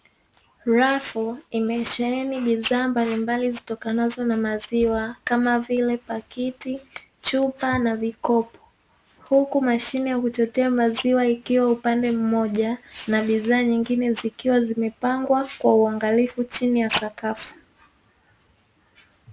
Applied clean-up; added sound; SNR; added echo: none; none; none; none.